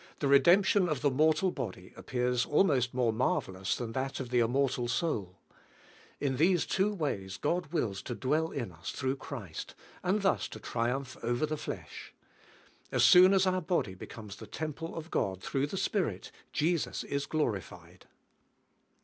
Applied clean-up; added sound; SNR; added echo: none; none; none; none.